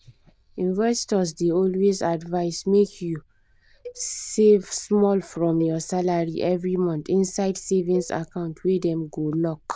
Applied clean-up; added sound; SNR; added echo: neural diffusion model UNIVERSE++.